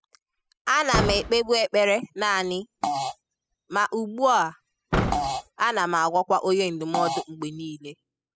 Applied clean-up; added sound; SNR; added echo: classical method spectral subtraction.